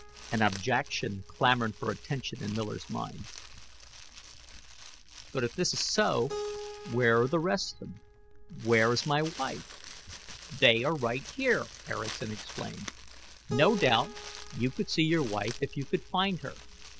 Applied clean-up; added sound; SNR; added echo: none; Keyboard (musical) + Crumpling, crinkling; 14 dB; none.